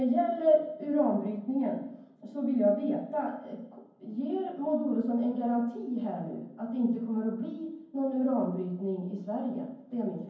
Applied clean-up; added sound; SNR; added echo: none; none; none; reverberation time 0.9 s.